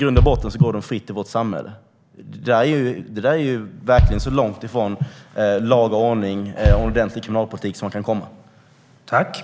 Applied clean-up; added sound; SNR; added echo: none; Bass drum; 2 dB; none.